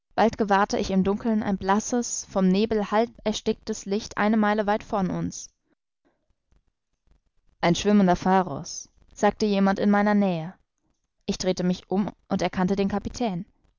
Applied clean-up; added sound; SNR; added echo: none; none; none; none.